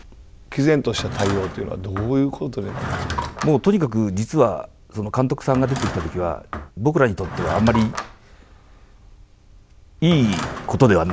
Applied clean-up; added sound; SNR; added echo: none; Drawer open or close / Wood; 11 dB; none.